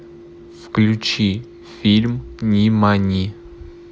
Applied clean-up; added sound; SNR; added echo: none; none; none; none.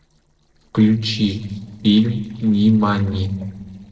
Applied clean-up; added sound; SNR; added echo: neural separator model SepFormer DNS4.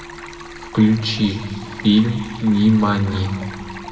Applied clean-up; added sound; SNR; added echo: none; Stream; 18 dB; reverberation time 2.0 s.